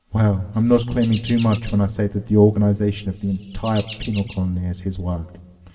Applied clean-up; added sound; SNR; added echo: none; Chirp, tweet; 19 dB; reverberation time 1.7 s.